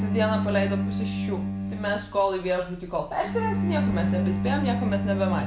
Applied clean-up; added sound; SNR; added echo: none; Bowed string instrument; -1 dB; none.